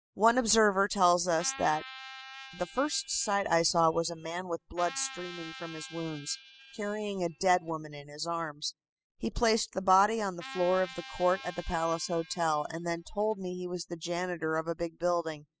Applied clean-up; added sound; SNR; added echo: classical method spectral subtraction.